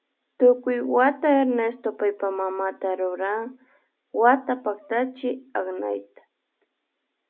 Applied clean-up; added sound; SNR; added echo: none; none; none; none.